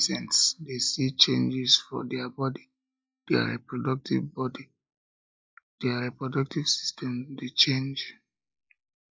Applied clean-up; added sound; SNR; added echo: classical method log-MMSE.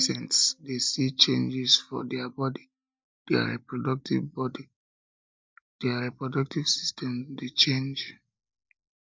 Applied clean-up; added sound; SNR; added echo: neural mask model DeepFilterNet 3.